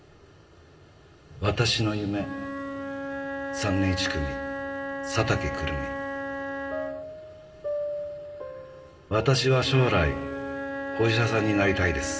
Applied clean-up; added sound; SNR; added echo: none; Wind instrument, woodwind instrument; 7 dB; reverberation time 1.8 s.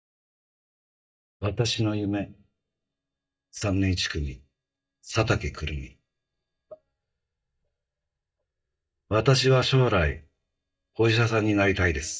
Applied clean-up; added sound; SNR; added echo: neural mask model DeepFilterNet 3.